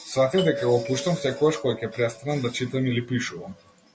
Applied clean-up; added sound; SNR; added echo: none; Doorbell; 10 dB; none.